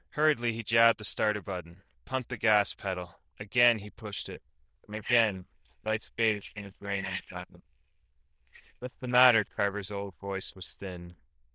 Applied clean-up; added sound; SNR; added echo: neural diffusion model UNIVERSE++.